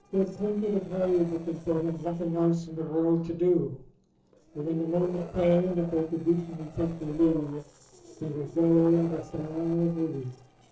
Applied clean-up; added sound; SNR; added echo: neural separator model SepFormer DNS4.